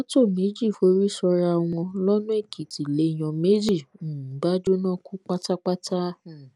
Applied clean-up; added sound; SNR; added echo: none; none; none; none.